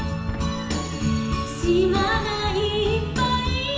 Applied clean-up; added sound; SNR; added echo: none; Boom; 18 dB; reverberation time 1.0 s.